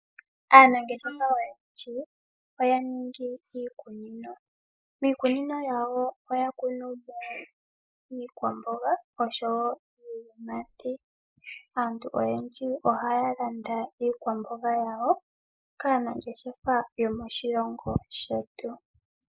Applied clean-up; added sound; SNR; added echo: neural mask model Resemble Enhance denoiser.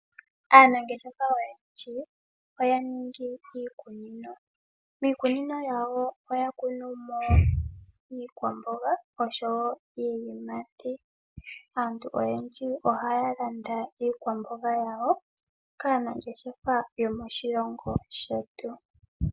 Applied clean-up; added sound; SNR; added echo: none; none; none; none.